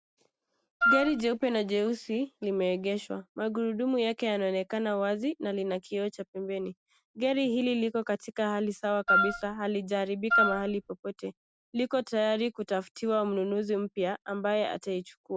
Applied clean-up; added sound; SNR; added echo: none; Wind instrument, woodwind instrument; -3 dB; none.